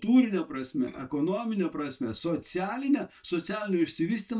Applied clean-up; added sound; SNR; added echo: neural mask model DeepFilterNet 3.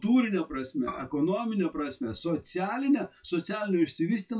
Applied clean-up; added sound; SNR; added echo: classical method WPE with log-MMSE.